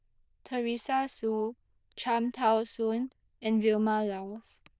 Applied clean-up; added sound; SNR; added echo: neural diffusion model UNIVERSE++.